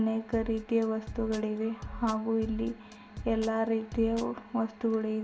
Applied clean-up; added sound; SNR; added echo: none; Drum kit; 13 dB; reverberation time 0.4 s.